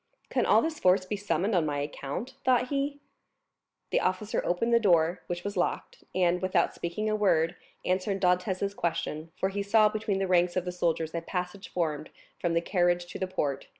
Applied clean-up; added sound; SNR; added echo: none; none; none; none.